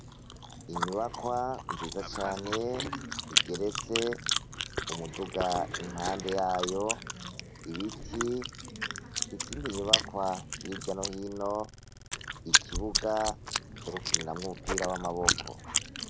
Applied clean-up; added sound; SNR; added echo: none; Chewing, mastication; -1 dB; none.